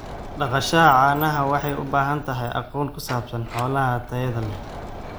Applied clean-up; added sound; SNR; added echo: none; Sliding door; 13 dB; none.